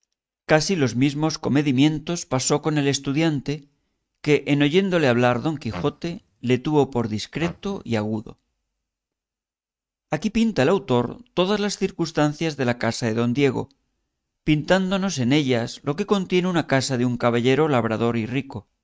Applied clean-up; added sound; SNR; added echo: neural mask model RNNoise.